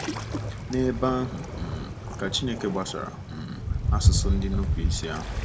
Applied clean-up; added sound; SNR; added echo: none; Waves, surf; -3 dB; none.